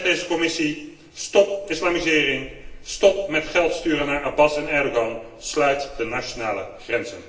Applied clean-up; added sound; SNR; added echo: none; Rain; 19 dB; reverberation time 0.9 s.